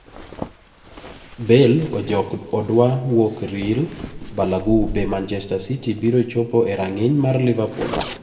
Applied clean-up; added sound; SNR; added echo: none; Zipper (clothing); 14 dB; reverberation time 1.2 s.